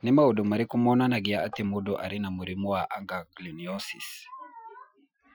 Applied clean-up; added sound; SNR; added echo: classical method Wiener filter.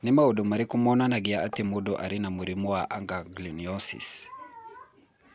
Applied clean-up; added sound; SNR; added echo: none; Tap; 15 dB; none.